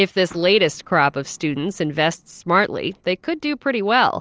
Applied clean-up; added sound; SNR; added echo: neural separator model SepFormer DNS4.